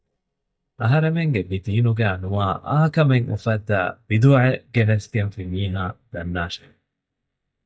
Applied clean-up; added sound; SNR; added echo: neural mask model DeepFilterNet 3.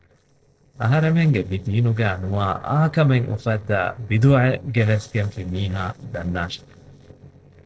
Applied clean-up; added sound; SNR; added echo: neural separator model SepFormer DNS4.